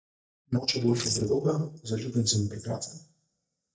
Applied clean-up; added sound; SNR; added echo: neural mask model DeepFilterNet 3.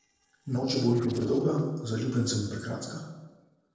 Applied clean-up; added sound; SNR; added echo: neural separator model SepFormer DNS4.